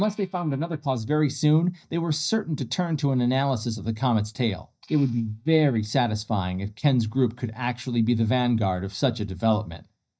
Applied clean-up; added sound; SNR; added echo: neural mask model DeepFilterNet 3.